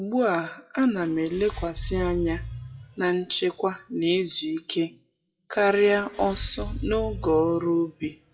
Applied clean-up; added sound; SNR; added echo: classical method WPE with log-MMSE.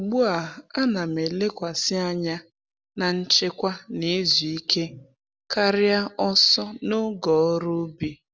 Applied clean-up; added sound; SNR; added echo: none; none; none; none.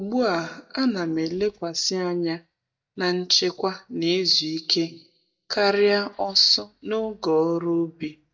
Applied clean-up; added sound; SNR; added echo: neural mask model DeepFilterNet 3.